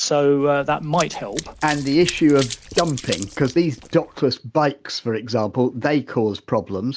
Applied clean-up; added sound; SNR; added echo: none; Run; 13 dB; none.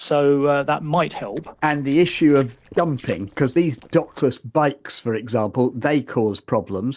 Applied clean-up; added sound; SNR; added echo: neural separator model SepFormer DNS4.